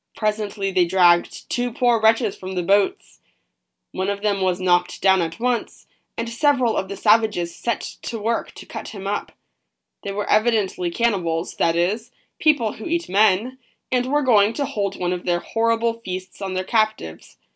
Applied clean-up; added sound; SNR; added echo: none; none; none; none.